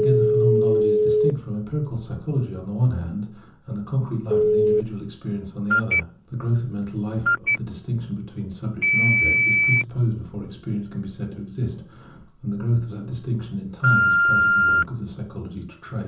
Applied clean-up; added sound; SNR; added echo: none; Telephone; -3 dB; reverberation time 0.6 s.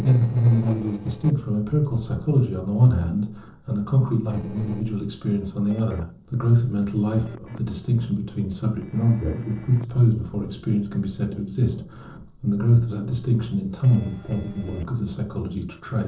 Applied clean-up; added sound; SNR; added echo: neural separator model SepFormer DNS4.